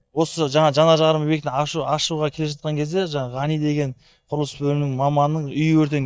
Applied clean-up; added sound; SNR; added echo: neural mask model DeepFilterNet 3.